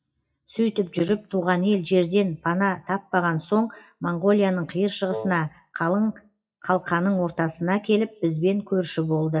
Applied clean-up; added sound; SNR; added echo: classical method WPE with log-MMSE.